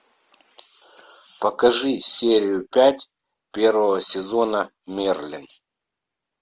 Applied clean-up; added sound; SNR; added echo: none; none; none; none.